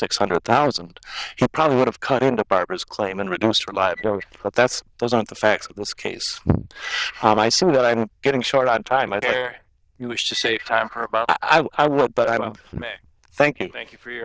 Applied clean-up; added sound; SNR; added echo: neural diffusion model UNIVERSE++.